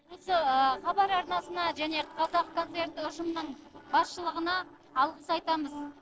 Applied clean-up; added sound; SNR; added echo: neural separator model SepFormer DNS4.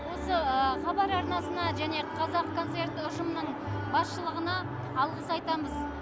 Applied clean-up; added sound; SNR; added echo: none; none; none; none.